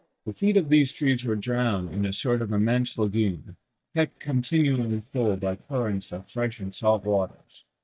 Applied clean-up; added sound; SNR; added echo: neural mask model DeepFilterNet 3.